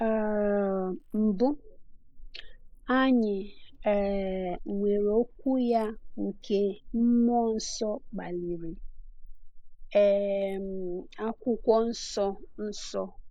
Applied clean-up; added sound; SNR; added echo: neural mask model Resemble Enhance denoiser.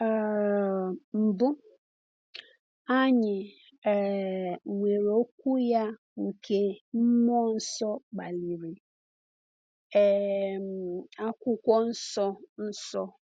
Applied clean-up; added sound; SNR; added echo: none; none; none; none.